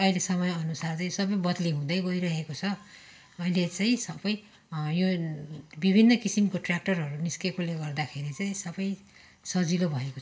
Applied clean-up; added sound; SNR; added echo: none; none; none; reverberation time 0.5 s.